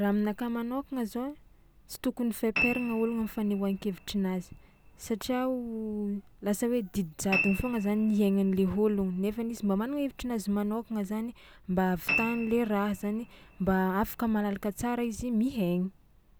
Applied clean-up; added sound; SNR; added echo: none; Piano; 11 dB; none.